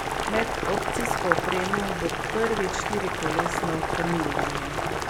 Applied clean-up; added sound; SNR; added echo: none; Boiling; -3 dB; none.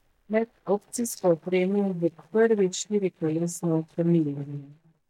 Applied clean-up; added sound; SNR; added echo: neural mask model DeepFilterNet 3.